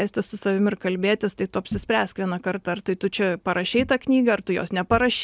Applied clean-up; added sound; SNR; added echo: none; none; none; none.